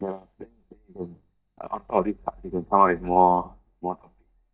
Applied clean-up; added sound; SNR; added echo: neural mask model DeepFilterNet 3.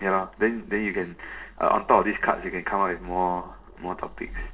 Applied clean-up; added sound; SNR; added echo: neural separator model SepFormer DNS4.